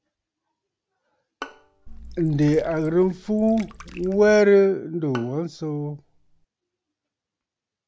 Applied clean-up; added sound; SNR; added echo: none; Water / Liquid + Bowed string instrument; 18 dB; none.